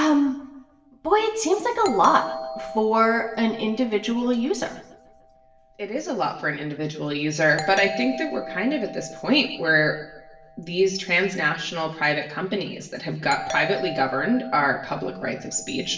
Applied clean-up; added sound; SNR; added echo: none; Doorbell; 13 dB; reverberation time 0.8 s.